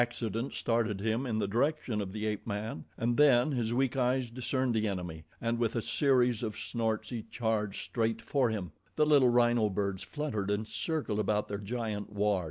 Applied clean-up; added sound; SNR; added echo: none; none; none; none.